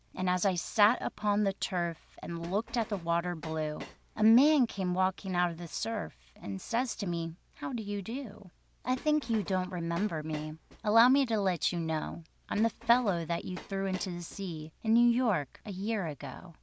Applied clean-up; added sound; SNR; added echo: none; Train; 18 dB; none.